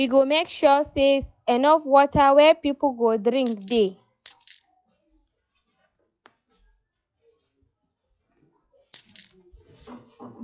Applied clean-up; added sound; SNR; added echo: classical method log-MMSE.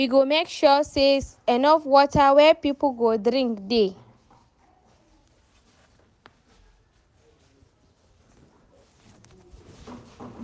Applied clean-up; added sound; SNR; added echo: none; none; none; none.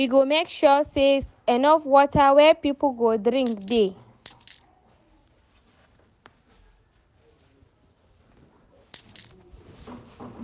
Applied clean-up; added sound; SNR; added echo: none; Coin (dropping); 16 dB; none.